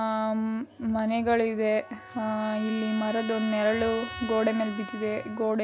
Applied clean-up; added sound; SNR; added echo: none; Trumpet; 14 dB; none.